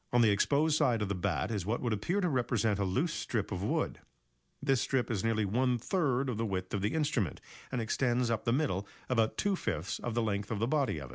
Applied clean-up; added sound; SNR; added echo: none; none; none; none.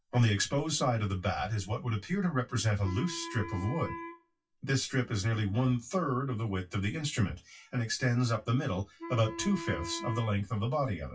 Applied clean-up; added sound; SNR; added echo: classical method WPE with log-MMSE.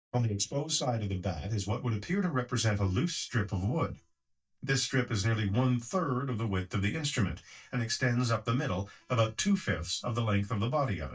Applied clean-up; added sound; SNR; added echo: neural mask model DeepFilterNet 3.